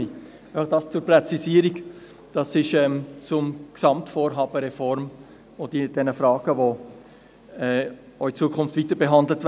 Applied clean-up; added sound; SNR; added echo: none; none; none; none.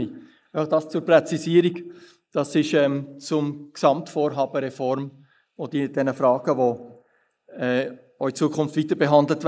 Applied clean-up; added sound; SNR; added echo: neural mask model Resemble Enhance denoiser.